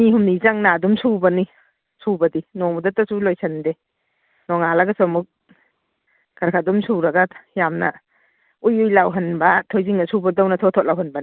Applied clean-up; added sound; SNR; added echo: none; none; none; none.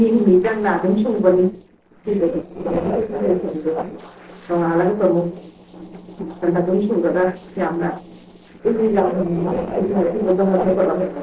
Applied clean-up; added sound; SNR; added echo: neural separator model SepFormer DNS4.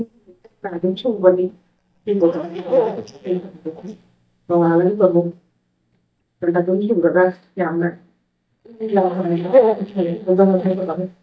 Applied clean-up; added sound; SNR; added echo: neural mask model DeepFilterNet 3.